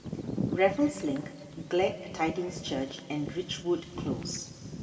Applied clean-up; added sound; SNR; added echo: none; Bird vocalization, bird call, bird song; 7 dB; reverberation time 2.3 s.